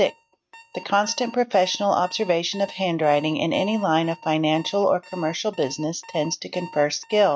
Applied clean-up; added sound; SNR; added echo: neural mask model RNNoise.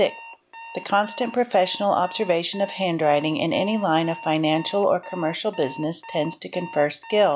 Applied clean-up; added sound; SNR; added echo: none; Alarm; 17 dB; none.